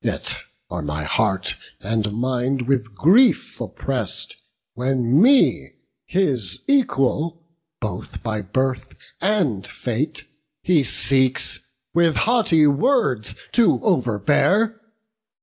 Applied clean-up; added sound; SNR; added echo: none; none; none; none.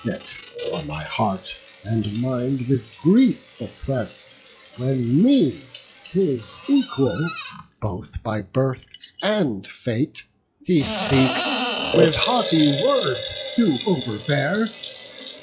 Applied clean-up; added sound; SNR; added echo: classical method log-MMSE.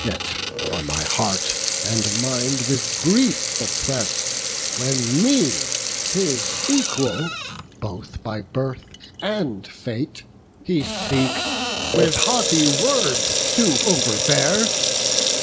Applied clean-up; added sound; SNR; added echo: none; Sink (filling or washing) / Water tap, faucet; 0 dB; none.